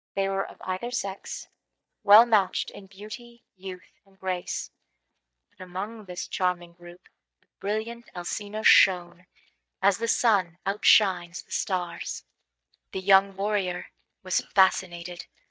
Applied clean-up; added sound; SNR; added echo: neural mask model DeepFilterNet 3.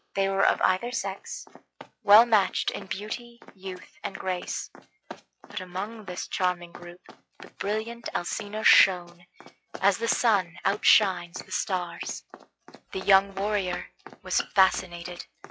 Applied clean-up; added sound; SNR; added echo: classical method log-MMSE.